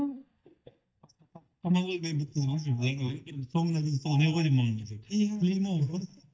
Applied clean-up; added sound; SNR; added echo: neural mask model DeepFilterNet 3.